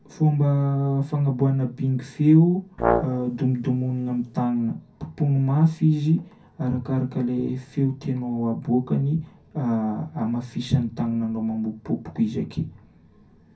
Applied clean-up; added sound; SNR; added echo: none; Brass instrument; 5 dB; reverberation time 0.3 s.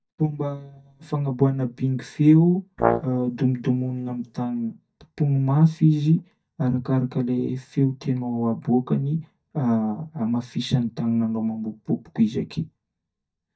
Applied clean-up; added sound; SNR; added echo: neural mask model DeepFilterNet 3.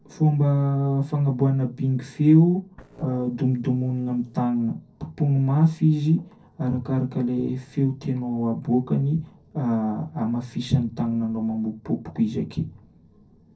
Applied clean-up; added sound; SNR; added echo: neural separator model SepFormer DNS4.